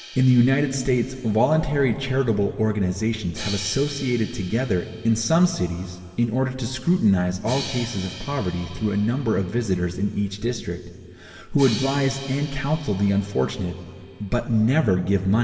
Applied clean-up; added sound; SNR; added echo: none; Crash cymbal; 18 dB; reverberation time 2.3 s.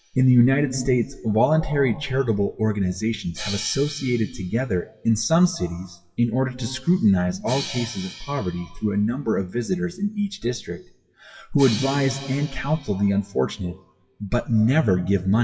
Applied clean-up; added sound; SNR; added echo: classical method WPE with log-MMSE.